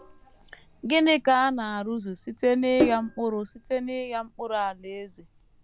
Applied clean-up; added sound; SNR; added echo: none; Sink (filling or washing); 9 dB; none.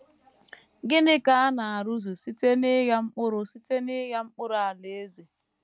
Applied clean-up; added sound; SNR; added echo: none; none; none; none.